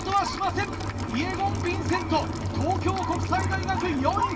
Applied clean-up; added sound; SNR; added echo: none; Boiling; 17 dB; reverberation time 2.5 s.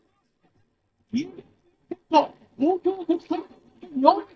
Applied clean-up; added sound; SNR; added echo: neural mask model DeepFilterNet 3.